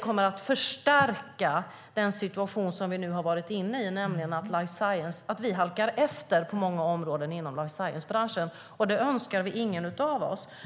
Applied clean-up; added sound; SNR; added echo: none; none; none; none.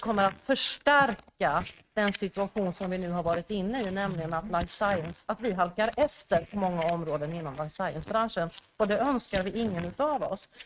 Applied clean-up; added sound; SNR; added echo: neural mask model RNNoise.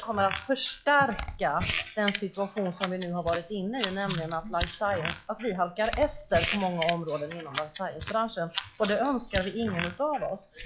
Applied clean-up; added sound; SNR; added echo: classical method log-MMSE.